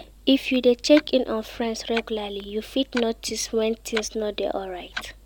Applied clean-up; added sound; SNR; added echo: none; Clock; 15 dB; none.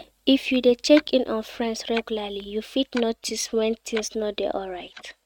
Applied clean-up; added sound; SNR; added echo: neural mask model RNNoise.